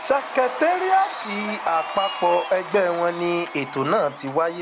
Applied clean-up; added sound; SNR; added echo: none; Cheering; 10 dB; none.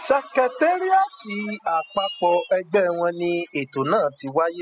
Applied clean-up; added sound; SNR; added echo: classical method spectral subtraction.